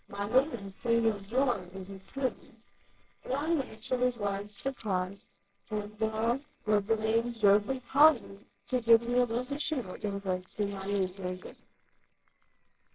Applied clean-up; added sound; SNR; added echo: neural separator model SepFormer WHAMR!.